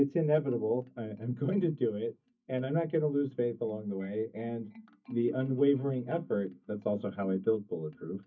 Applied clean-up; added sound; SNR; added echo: neural mask model DeepFilterNet 3.